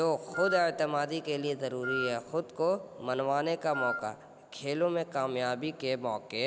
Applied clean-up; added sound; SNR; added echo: none; Wind instrument, woodwind instrument; 6 dB; none.